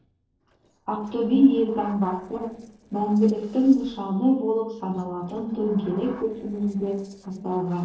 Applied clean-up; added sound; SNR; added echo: neural separator model SepFormer DNS4.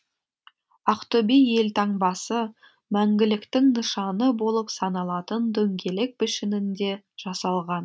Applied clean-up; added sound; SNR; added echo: none; none; none; none.